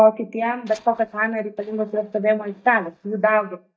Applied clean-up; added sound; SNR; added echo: neural mask model DeepFilterNet 3.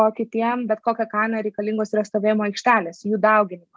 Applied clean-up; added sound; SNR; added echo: none; none; none; none.